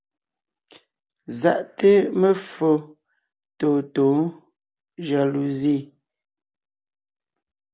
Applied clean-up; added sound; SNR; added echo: none; none; none; none.